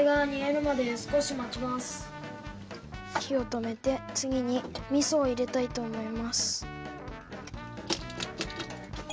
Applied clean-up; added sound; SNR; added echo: none; none; none; none.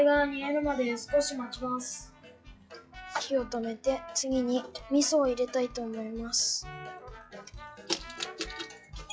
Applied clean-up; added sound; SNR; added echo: classical method log-MMSE.